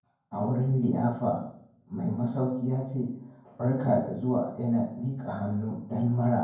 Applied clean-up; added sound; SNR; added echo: none; none; none; reverberation time 0.9 s.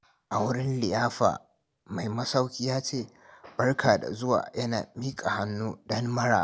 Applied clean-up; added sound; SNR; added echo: none; none; none; none.